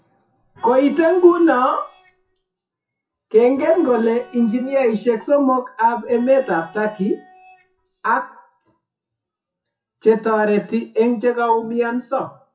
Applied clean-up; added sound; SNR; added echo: classical method WPE with log-MMSE.